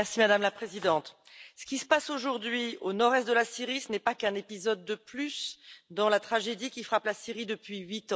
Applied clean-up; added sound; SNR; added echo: none; none; none; none.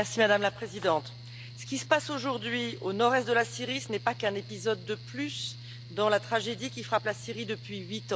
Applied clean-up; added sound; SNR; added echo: none; Mechanical fan; 14 dB; none.